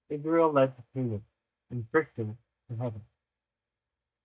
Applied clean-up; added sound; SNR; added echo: neural mask model DeepFilterNet 3.